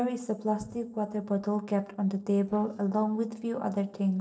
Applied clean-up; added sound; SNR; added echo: neural separator model SepFormer DNS4.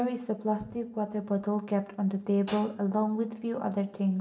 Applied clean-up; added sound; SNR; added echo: none; Hi-hat; 9 dB; reverberation time 2.0 s.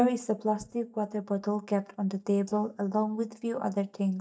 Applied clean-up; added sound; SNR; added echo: neural mask model DeepFilterNet 3.